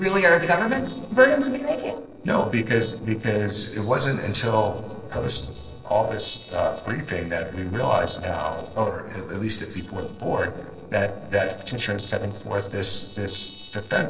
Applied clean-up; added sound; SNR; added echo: neural separator model SepFormer DNS4.